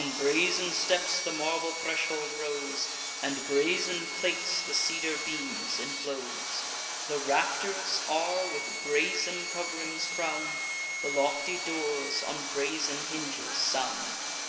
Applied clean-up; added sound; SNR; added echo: none; Sawing; 3 dB; reverberation time 2.4 s.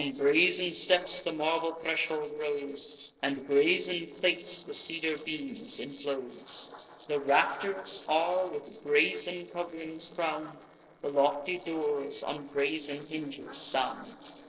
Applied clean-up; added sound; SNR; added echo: neural separator model SepFormer DNS4.